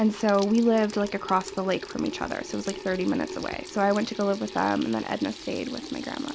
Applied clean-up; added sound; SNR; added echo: none; Sink (filling or washing) / Water tap, faucet; 14 dB; none.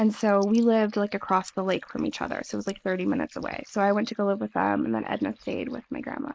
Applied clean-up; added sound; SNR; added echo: neural mask model Resemble Enhance denoiser.